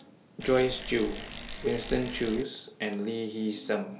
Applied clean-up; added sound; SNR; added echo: none; Bicycle; 9 dB; none.